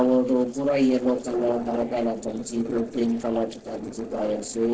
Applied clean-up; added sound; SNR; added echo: neural separator model SepFormer DNS4.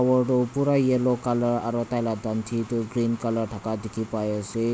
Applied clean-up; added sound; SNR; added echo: none; none; none; none.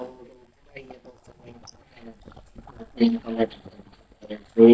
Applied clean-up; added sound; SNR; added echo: neural mask model DeepFilterNet 3.